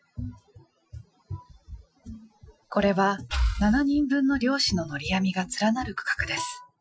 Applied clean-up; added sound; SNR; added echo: classical method Wiener filter.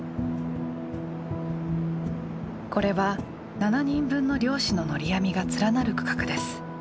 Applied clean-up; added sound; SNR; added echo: none; none; none; none.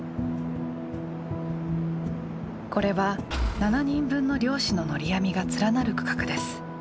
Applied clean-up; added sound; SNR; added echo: none; Engine / Car; 5 dB; none.